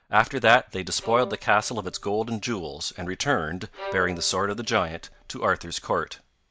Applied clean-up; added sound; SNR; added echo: neural mask model DeepFilterNet 3.